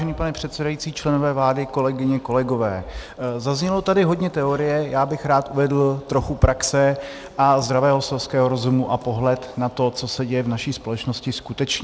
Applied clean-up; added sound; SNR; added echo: none; none; none; none.